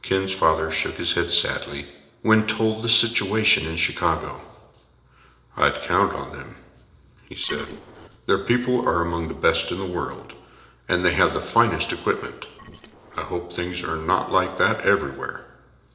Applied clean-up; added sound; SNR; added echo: neural separator model SepFormer DNS4.